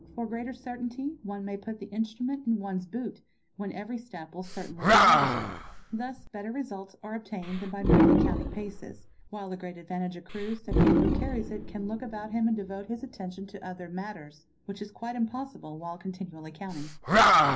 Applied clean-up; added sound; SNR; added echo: none; Animal; -5 dB; reverberation time 0.5 s.